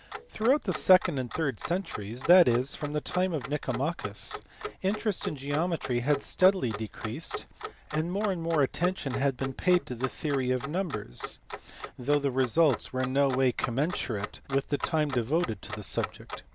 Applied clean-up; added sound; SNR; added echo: none; Clock; 12 dB; none.